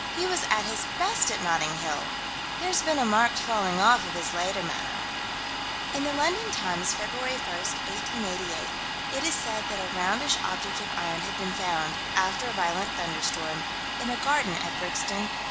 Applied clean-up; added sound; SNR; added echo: none; Domestic sounds, home sounds; 2 dB; none.